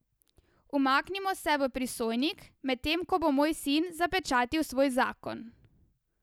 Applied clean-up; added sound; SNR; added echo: none; none; none; none.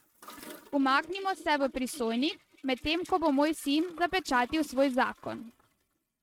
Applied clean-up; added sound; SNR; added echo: neural mask model RNNoise.